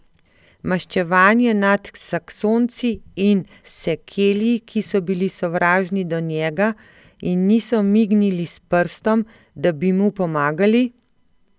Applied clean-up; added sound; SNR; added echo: none; none; none; none.